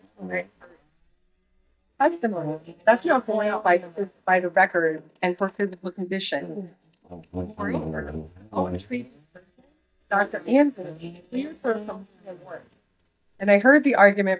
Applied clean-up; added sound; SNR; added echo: neural mask model DeepFilterNet 3.